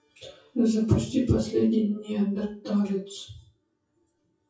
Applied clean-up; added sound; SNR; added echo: classical method WPE with log-MMSE.